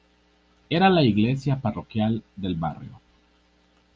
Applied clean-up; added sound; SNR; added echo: none; none; none; none.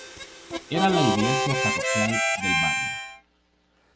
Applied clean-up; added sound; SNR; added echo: none; Harmonica; -2 dB; none.